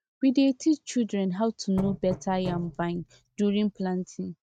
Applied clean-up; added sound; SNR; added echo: neural mask model RNNoise.